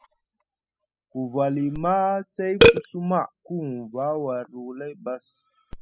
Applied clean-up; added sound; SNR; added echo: classical method spectral subtraction.